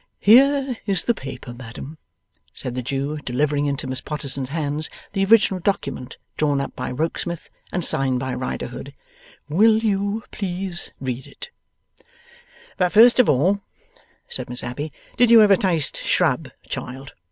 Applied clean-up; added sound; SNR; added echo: none; none; none; none.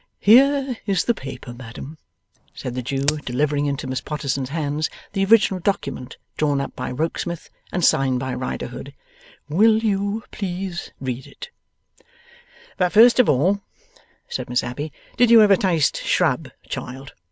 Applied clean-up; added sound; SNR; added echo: none; Crack; 13 dB; none.